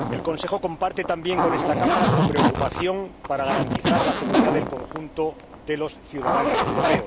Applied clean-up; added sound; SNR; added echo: none; Zipper (clothing); -3 dB; none.